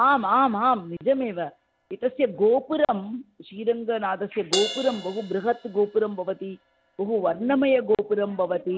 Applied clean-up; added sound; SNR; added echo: none; Crash cymbal; 16 dB; none.